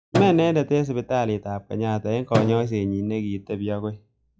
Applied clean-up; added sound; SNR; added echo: classical method log-MMSE.